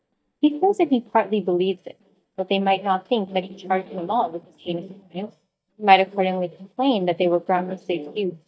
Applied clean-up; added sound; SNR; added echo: neural mask model DeepFilterNet 3.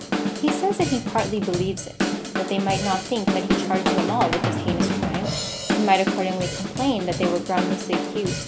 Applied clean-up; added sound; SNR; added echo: none; Drum / Drum kit; 0 dB; none.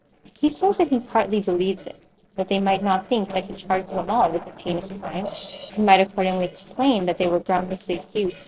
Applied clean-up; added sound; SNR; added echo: neural separator model SepFormer DNS4.